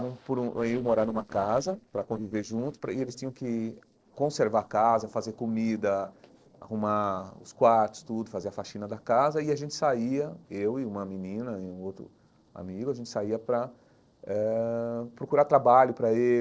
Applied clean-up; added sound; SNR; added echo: neural separator model SepFormer DNS4.